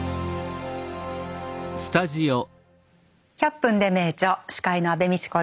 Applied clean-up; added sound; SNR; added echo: none; none; none; none.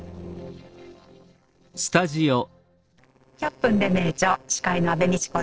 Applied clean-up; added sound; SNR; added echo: neural separator model SepFormer DNS4.